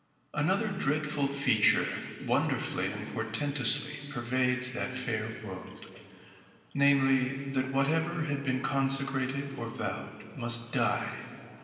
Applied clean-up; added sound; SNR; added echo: none; none; none; reverberation time 2.6 s.